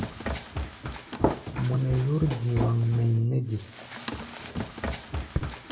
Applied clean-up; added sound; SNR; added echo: none; Run; 5 dB; reverberation time 0.5 s.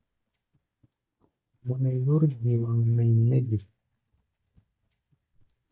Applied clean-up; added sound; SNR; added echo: neural mask model DeepFilterNet 3.